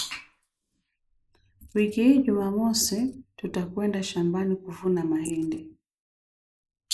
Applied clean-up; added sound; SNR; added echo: neural mask model Resemble Enhance denoiser.